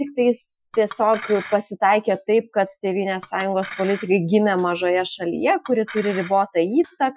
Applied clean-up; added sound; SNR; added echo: classical method Wiener filter.